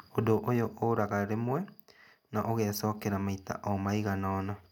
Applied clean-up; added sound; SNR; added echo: none; none; none; none.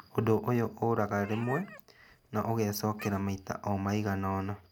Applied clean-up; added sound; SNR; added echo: none; Meow; 18 dB; none.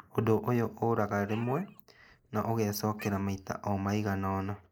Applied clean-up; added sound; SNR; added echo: neural mask model Resemble Enhance denoiser.